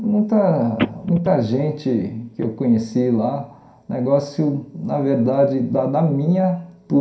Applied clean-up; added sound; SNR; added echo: none; Telephone; 10 dB; reverberation time 0.5 s.